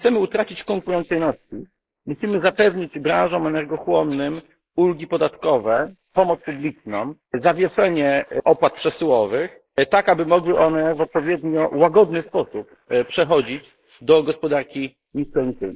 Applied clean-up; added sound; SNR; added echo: neural mask model Resemble Enhance denoiser.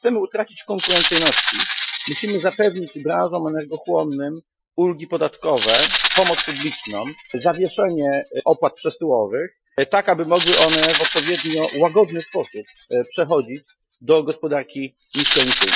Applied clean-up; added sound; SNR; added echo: classical method Wiener filter.